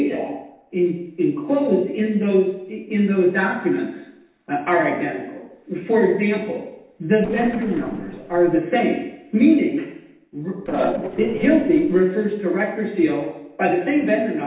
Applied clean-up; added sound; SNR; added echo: neural separator model SepFormer DNS4.